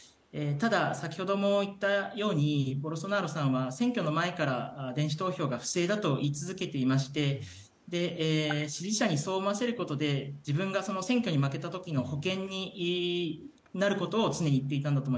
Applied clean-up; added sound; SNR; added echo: none; none; none; none.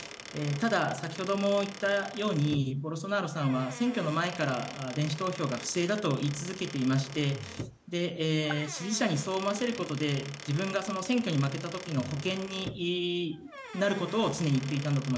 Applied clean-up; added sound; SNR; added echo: none; Squeak / Wood; 14 dB; none.